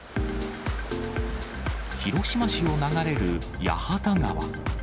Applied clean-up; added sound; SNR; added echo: none; none; none; none.